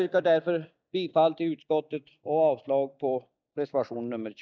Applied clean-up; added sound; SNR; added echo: neural mask model DeepFilterNet 3.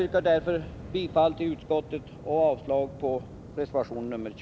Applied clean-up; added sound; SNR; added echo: none; Waves, surf; 15 dB; none.